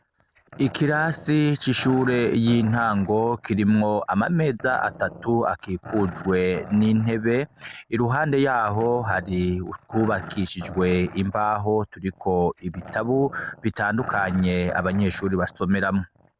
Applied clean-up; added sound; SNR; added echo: none; Growling; 18 dB; none.